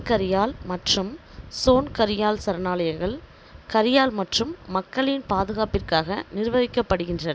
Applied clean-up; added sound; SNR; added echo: none; none; none; none.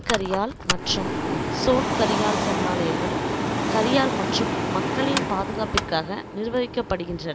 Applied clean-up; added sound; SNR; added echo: none; Mechanical fan; -1 dB; none.